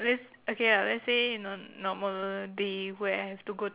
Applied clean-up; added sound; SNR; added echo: none; none; none; none.